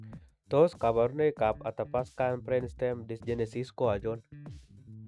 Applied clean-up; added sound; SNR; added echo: neural mask model RNNoise.